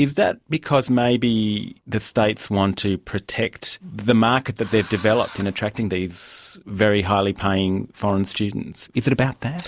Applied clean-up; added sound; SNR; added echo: none; Engine / Drill; 19 dB; none.